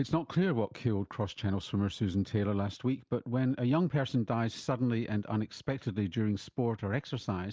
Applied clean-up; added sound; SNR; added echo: none; none; none; none.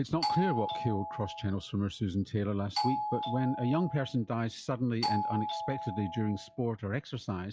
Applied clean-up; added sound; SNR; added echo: classical method log-MMSE.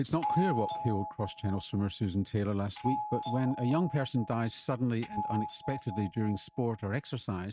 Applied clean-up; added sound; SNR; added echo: neural mask model RNNoise.